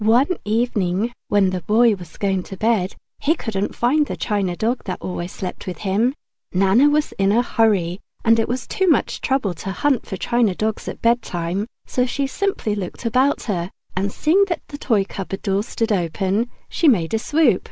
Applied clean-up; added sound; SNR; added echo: none; none; none; none.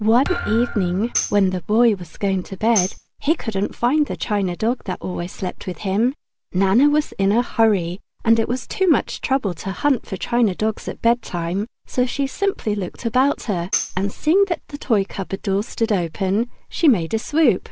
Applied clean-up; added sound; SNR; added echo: none; Tambourine + Thump, thud; 11 dB; none.